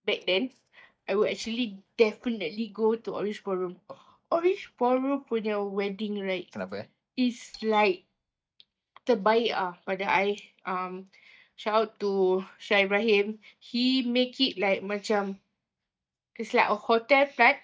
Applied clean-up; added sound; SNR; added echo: neural mask model DeepFilterNet 3.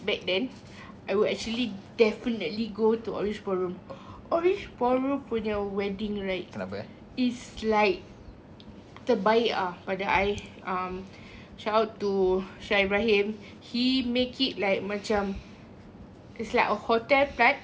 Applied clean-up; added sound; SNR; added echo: none; none; none; none.